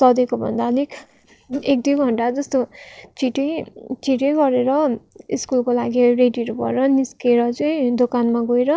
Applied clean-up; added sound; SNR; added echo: neural separator model SepFormer DNS4.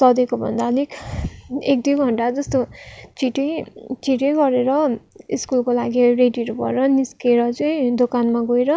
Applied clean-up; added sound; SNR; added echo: none; none; none; none.